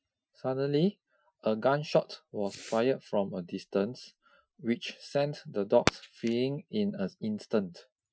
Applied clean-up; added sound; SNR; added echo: classical method Wiener filter.